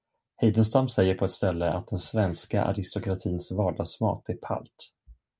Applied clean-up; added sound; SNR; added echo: none; none; none; none.